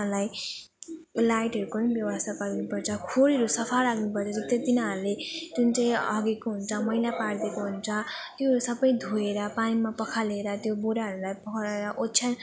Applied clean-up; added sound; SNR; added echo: none; none; none; none.